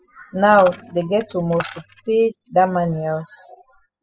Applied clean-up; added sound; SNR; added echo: classical method spectral subtraction.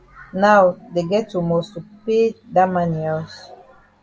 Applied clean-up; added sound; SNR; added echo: none; none; none; none.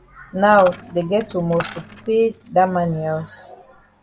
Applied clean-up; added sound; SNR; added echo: none; Coin (dropping); 15 dB; none.